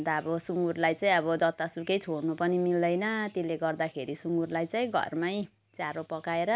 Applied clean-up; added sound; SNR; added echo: none; none; none; none.